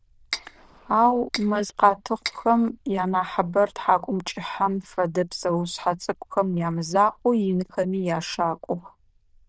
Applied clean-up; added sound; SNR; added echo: neural diffusion model UNIVERSE++.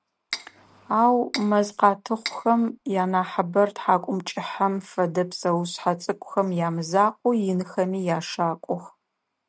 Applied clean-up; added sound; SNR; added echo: none; Cutlery, silverware; 13 dB; none.